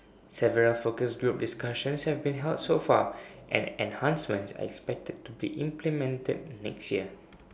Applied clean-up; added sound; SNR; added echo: none; none; none; none.